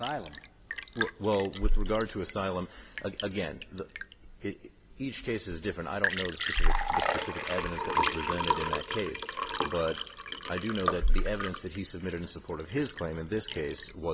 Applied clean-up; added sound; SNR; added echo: none; Liquid; -3 dB; none.